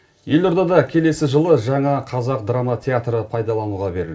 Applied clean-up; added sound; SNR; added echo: none; none; none; reverberation time 0.3 s.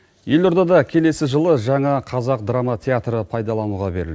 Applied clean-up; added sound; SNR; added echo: none; none; none; none.